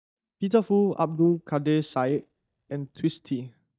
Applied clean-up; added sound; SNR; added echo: neural mask model DeepFilterNet 3.